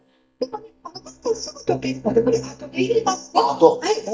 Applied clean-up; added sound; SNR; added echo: neural mask model DeepFilterNet 3.